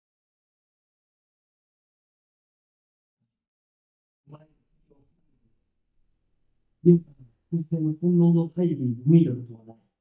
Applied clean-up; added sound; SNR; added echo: neural mask model DeepFilterNet 3.